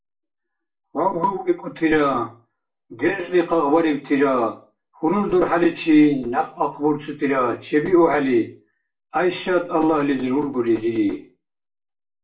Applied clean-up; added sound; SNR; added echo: none; none; none; reverberation time 0.3 s.